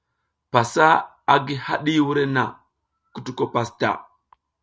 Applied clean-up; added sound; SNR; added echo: none; none; none; none.